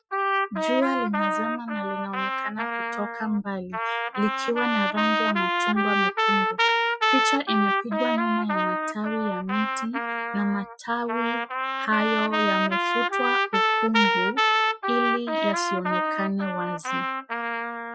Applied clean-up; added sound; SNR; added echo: classical method Wiener filter.